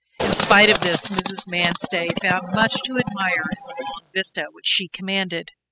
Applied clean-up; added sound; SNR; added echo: classical method spectral subtraction.